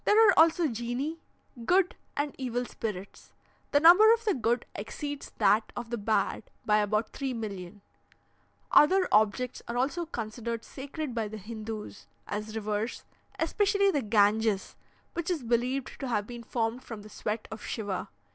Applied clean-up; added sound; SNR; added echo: none; none; none; none.